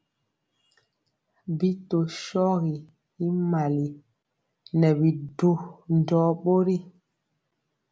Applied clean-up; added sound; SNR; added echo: none; none; none; none.